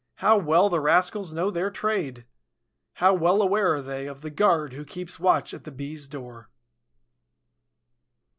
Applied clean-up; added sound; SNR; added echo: none; none; none; none.